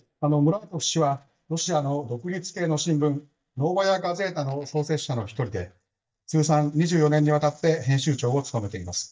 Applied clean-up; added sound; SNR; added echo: neural mask model DeepFilterNet 3.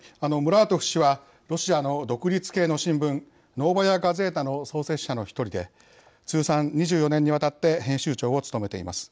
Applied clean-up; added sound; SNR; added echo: none; none; none; none.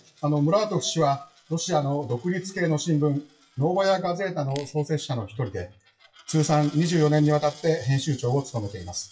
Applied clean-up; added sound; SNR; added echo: classical method WPE with log-MMSE.